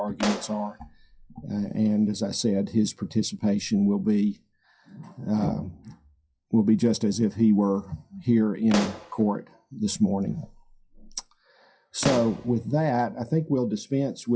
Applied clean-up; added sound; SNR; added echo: classical method WPE with log-MMSE.